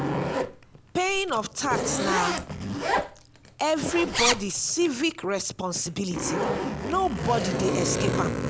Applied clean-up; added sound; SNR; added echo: none; Zipper (clothing); 1 dB; none.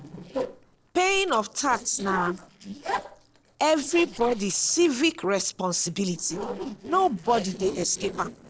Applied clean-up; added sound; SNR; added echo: neural separator model SepFormer DNS4.